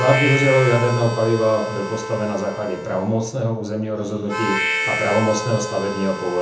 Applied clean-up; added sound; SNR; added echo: none; Harmonica; 6 dB; reverberation time 0.6 s.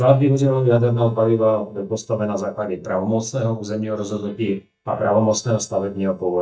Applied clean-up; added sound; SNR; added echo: neural mask model DeepFilterNet 3.